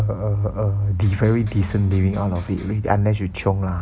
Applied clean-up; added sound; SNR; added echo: none; Electric guitar; 18 dB; none.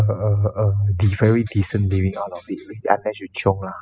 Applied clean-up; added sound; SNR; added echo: classical method spectral subtraction.